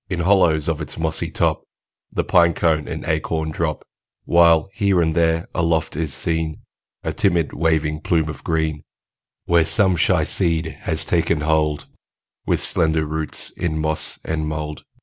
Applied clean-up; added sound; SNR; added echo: none; none; none; none.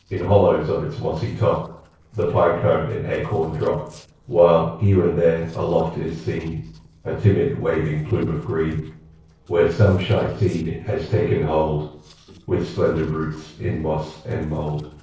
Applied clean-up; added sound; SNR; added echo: neural separator model SepFormer DNS4.